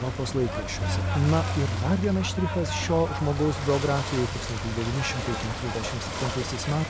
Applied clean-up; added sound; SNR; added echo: none; Bass guitar + Ocean / Boat, Water vehicle; 2 dB; none.